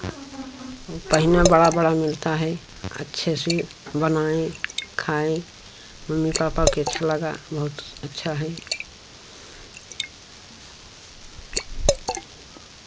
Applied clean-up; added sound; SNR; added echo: none; Liquid; 6 dB; none.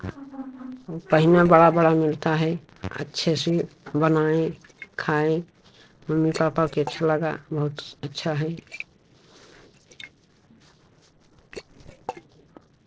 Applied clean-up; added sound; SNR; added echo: neural separator model SepFormer DNS4.